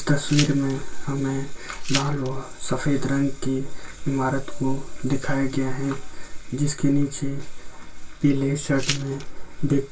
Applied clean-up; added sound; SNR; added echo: none; Glass; 11 dB; reverberation time 0.2 s.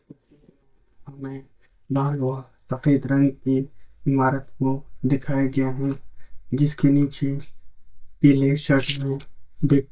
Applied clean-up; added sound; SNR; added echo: neural mask model DeepFilterNet 3.